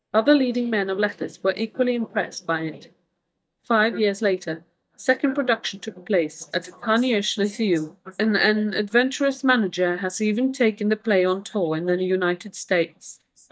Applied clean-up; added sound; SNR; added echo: neural mask model DeepFilterNet 3.